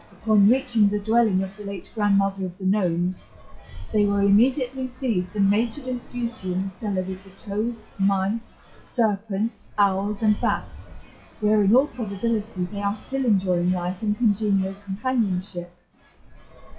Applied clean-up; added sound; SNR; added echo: classical method WPE with log-MMSE.